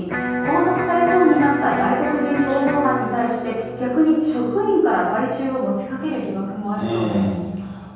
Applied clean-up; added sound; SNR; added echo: none; Electric guitar; 8 dB; reverberation time 1.3 s.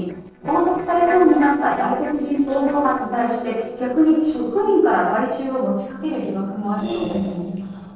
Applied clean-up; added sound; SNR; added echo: neural separator model SepFormer DNS4.